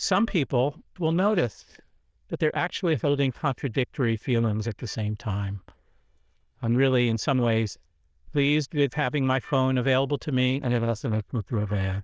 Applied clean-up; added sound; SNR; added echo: neural diffusion model UNIVERSE++.